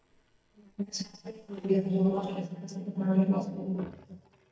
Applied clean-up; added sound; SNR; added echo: neural mask model DeepFilterNet 3.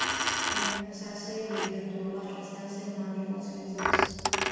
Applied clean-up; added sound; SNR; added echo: none; Coin (dropping); -4 dB; reverberation time 2.1 s.